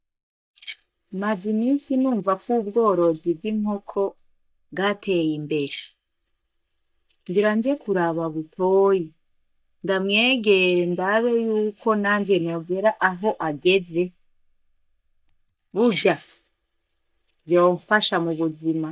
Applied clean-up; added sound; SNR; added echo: neural mask model DeepFilterNet 3.